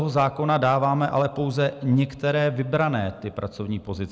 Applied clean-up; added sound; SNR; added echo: none; none; none; none.